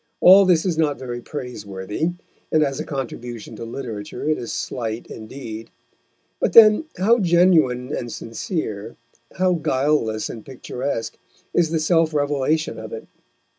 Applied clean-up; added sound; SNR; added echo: none; none; none; none.